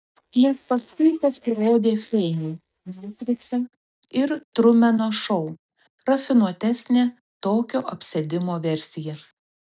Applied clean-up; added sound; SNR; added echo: neural mask model DeepFilterNet 3.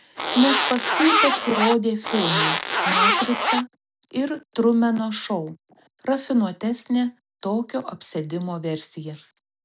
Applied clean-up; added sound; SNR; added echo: none; Zipper (clothing); -3 dB; none.